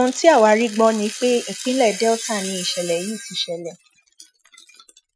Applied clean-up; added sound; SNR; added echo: classical method Wiener filter.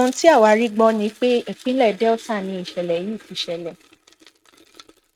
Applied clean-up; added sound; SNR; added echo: neural mask model RNNoise.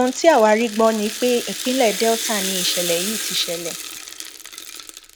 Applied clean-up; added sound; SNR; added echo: none; Rattle (instrument); 8 dB; none.